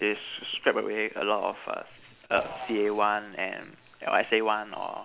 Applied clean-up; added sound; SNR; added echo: none; none; none; none.